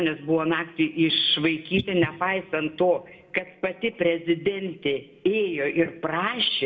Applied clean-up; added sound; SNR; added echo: none; none; none; reverberation time 1.1 s.